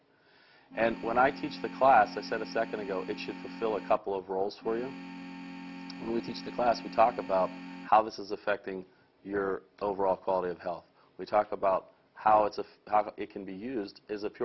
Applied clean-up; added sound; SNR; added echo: none; Organ; 12 dB; none.